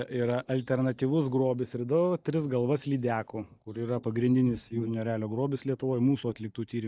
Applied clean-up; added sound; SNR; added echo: neural mask model DeepFilterNet 3.